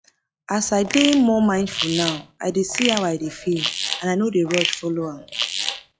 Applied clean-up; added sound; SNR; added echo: classical method log-MMSE.